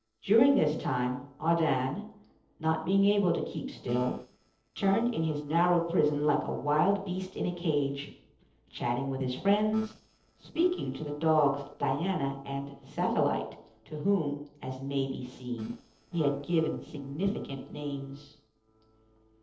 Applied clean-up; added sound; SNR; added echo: neural separator model SepFormer DNS4.